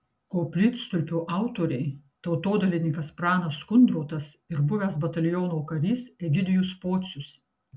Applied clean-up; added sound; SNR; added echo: none; none; none; none.